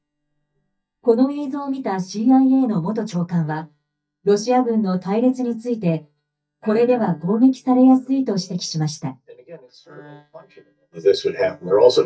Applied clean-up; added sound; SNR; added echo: neural mask model DeepFilterNet 3.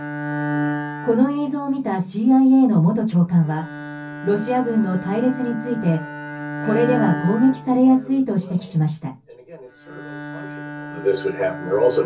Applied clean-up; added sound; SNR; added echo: none; Bowed string instrument; 10 dB; reverberation time 0.3 s.